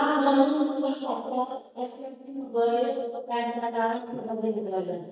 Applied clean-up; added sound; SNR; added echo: neural mask model DeepFilterNet 3.